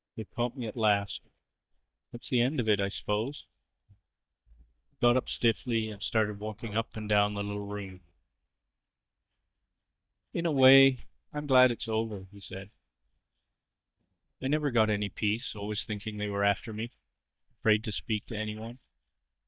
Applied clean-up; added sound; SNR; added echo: neural mask model DeepFilterNet 3.